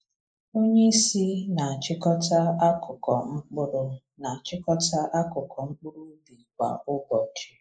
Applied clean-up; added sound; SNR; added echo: neural mask model Resemble Enhance denoiser.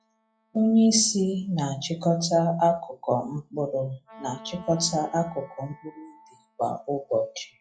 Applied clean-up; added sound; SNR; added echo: classical method log-MMSE.